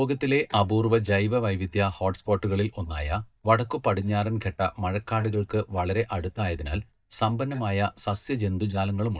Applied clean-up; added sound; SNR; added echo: neural mask model DeepFilterNet 3.